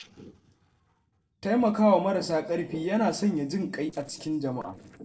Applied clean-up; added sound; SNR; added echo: neural separator model SepFormer DNS4.